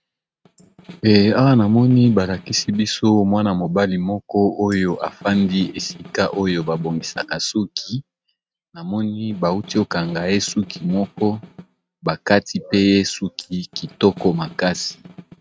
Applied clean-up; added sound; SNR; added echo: neural mask model RNNoise.